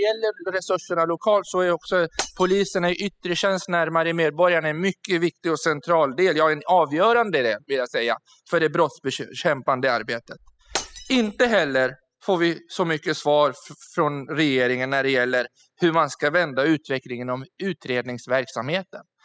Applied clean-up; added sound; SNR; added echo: classical method spectral subtraction.